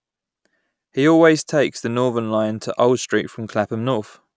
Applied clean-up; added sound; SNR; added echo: none; none; none; none.